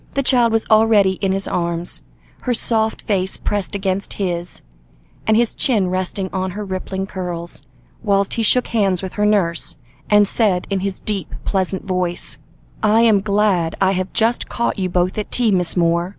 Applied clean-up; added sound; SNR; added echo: none; none; none; none.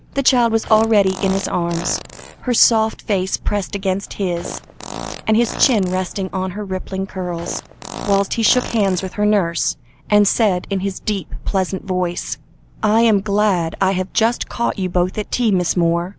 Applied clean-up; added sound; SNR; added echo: none; Fart; 13 dB; none.